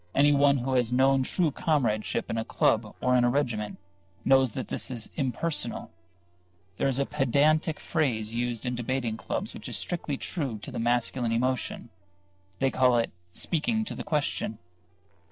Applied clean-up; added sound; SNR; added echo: neural separator model SepFormer DNS4.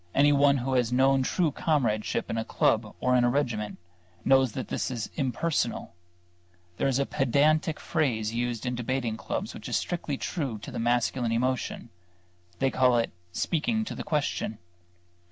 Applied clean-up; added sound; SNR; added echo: none; none; none; none.